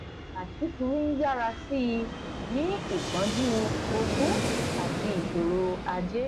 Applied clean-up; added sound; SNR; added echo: none; Fixed-wing aircraft, airplane; 2 dB; none.